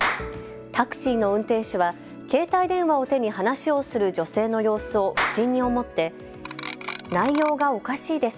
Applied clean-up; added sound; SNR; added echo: none; Clock + Clapping; 10 dB; none.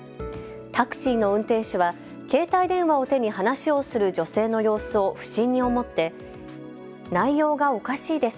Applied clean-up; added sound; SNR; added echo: none; none; none; none.